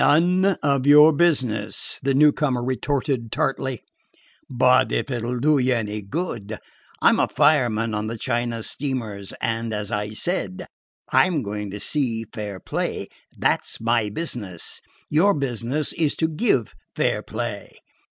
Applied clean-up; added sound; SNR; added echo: none; none; none; none.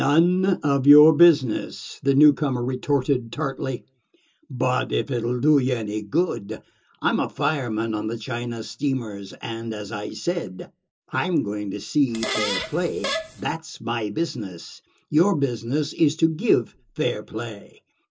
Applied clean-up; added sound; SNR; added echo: none; Fart; 6 dB; reverberation time 0.2 s.